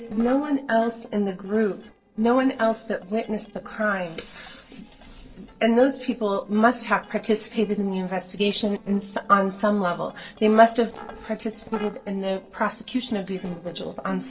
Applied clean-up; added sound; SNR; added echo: neural separator model SepFormer DNS4.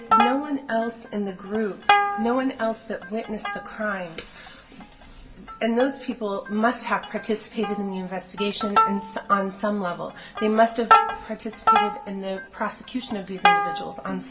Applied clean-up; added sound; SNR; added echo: none; Plucked string instrument; 0 dB; reverberation time 0.7 s.